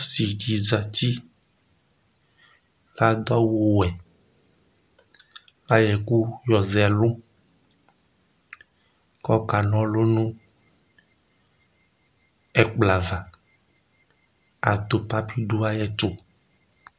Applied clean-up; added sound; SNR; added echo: none; none; none; none.